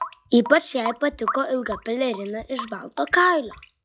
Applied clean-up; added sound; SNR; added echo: classical method log-MMSE.